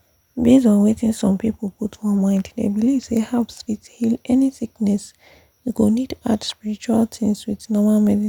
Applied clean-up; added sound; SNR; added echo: none; none; none; none.